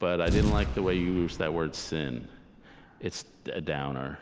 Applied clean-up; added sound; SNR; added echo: none; Boom; 4 dB; none.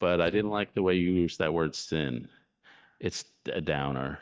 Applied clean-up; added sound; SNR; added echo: neural mask model DeepFilterNet 3.